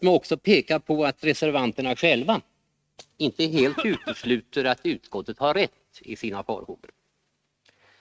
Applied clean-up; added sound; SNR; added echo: neural mask model RNNoise.